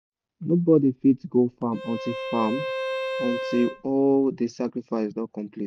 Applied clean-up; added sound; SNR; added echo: none; Bowed string instrument; 8 dB; none.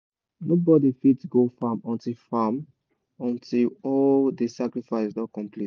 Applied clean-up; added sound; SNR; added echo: none; none; none; none.